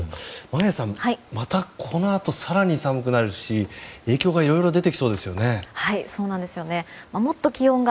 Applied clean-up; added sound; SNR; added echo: neural mask model Resemble Enhance denoiser.